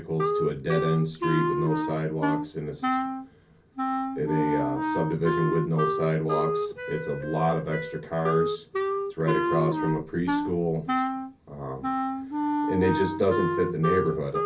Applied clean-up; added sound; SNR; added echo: none; Wind instrument, woodwind instrument; 0 dB; reverberation time 0.3 s.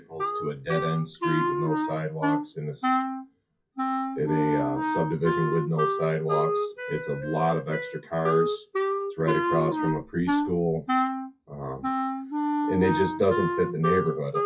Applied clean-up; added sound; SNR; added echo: classical method WPE with log-MMSE.